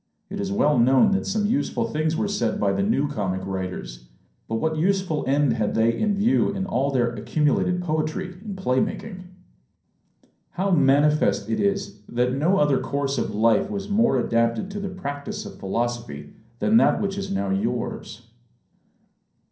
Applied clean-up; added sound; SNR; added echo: none; none; none; reverberation time 0.6 s.